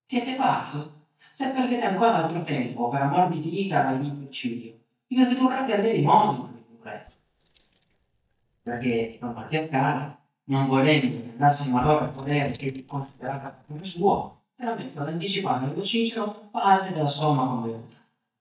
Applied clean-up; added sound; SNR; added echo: neural mask model DeepFilterNet 3.